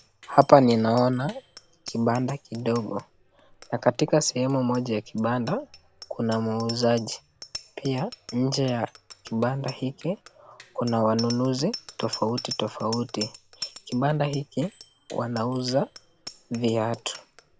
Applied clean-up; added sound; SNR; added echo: none; Bicycle bell; 18 dB; none.